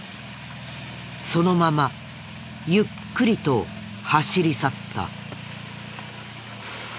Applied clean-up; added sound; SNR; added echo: none; none; none; none.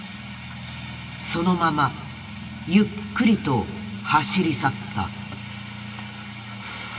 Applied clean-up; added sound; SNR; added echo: none; none; none; reverberation time 1.7 s.